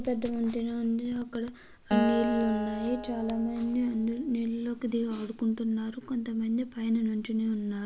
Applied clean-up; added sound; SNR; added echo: none; Acoustic guitar; 6 dB; none.